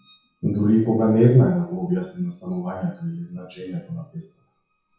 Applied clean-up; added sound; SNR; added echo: classical method WPE with log-MMSE.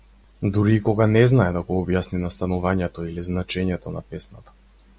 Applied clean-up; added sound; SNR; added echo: none; none; none; none.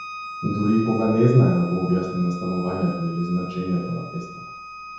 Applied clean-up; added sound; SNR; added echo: none; Bowed string instrument; 13 dB; reverberation time 0.9 s.